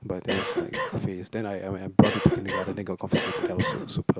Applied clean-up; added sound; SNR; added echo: none; Cough; 3 dB; none.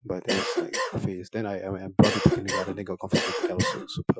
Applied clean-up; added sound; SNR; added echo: classical method Wiener filter.